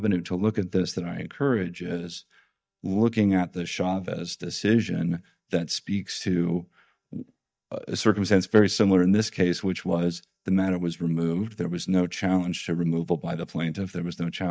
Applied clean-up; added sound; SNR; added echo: neural mask model DeepFilterNet 3.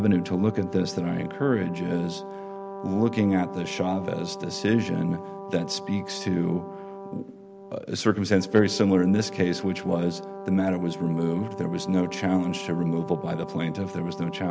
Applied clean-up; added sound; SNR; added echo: none; Brass instrument; 12 dB; none.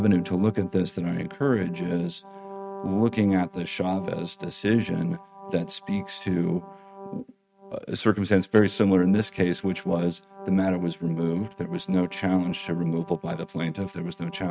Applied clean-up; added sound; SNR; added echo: neural mask model RNNoise.